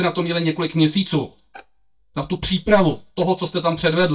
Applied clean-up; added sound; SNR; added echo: neural mask model DeepFilterNet 3.